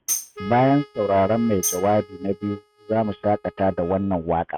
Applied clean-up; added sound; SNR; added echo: neural mask model RNNoise.